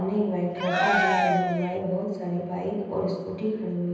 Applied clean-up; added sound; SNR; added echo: none; Cheering; -2 dB; reverberation time 1.1 s.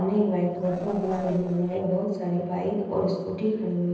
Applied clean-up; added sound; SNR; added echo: neural separator model SepFormer DNS4.